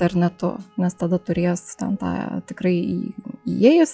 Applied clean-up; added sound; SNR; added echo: classical method log-MMSE.